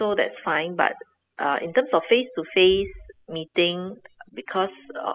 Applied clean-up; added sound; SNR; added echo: classical method spectral subtraction.